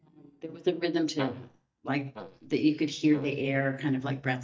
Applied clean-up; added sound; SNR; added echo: neural mask model DeepFilterNet 3.